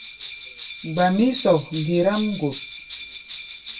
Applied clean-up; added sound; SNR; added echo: none; Bell; 14 dB; reverberation time 0.2 s.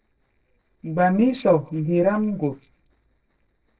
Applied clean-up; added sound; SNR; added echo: neural separator model SepFormer DNS4.